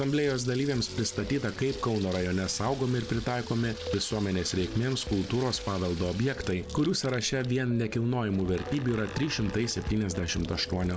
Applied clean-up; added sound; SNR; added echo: none; Sink (filling or washing) / Water tap, faucet; 17 dB; none.